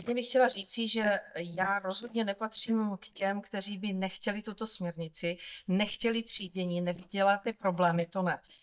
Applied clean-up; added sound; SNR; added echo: neural mask model DeepFilterNet 3.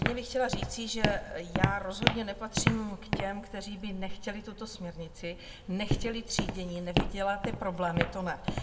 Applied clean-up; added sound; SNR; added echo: none; Walk, footsteps; -1 dB; reverberation time 0.9 s.